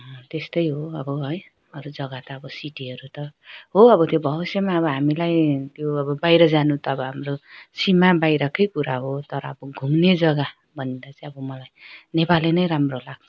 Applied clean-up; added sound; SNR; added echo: none; none; none; none.